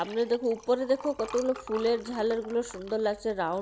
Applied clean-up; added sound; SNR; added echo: none; Liquid; 17 dB; none.